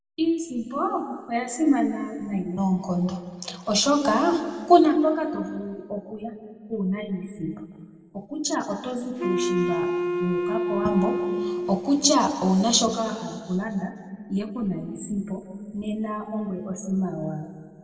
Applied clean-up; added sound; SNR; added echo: none; Wind instrument, woodwind instrument; 2 dB; reverberation time 1.7 s.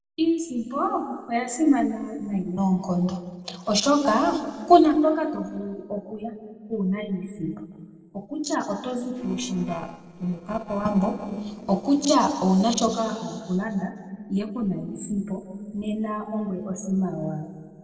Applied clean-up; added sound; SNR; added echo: neural separator model SepFormer DNS4.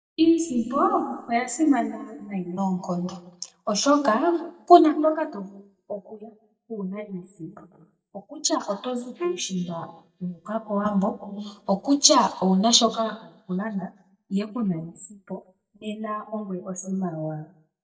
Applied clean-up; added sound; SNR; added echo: neural mask model DeepFilterNet 3.